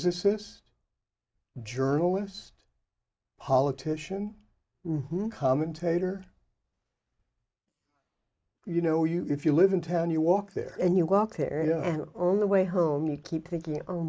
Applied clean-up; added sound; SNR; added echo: neural mask model Resemble Enhance denoiser.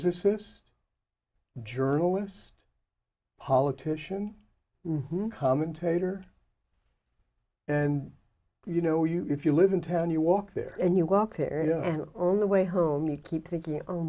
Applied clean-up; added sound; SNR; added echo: none; none; none; none.